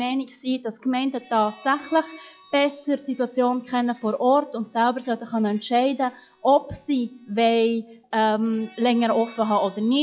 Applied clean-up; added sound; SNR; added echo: classical method log-MMSE.